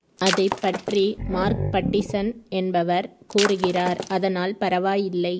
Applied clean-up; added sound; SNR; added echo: none; Shatter + Growling; 6 dB; none.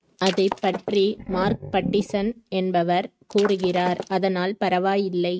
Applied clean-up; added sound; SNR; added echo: neural mask model RNNoise.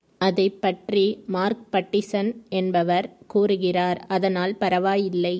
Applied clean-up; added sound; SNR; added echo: none; none; none; none.